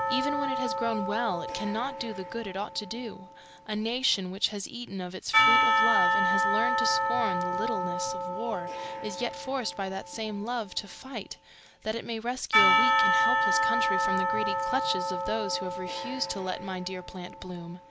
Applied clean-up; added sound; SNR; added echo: none; Church bell / Percussion; -4 dB; none.